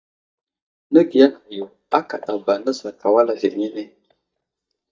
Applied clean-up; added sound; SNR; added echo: neural mask model DeepFilterNet 3.